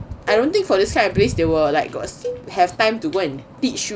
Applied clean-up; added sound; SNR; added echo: none; Cowbell; 16 dB; none.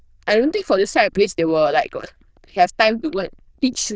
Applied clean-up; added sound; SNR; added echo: neural diffusion model UNIVERSE++.